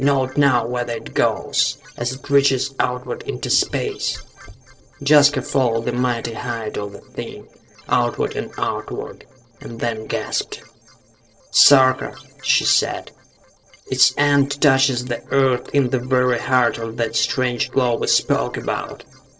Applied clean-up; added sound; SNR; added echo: neural separator model SepFormer DNS4.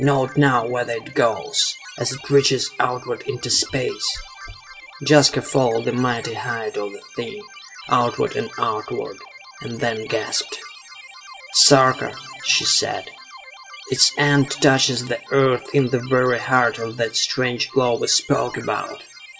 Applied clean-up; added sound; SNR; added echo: classical method WPE with log-MMSE.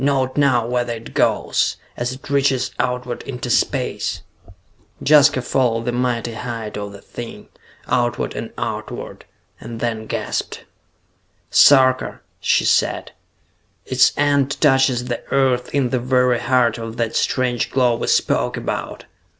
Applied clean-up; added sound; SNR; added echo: none; none; none; none.